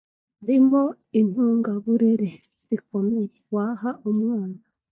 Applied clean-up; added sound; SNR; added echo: neural mask model DeepFilterNet 3.